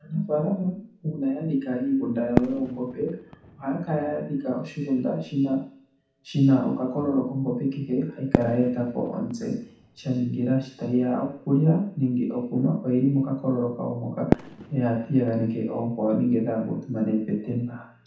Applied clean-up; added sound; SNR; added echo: none; Fireworks; 11 dB; reverberation time 0.7 s.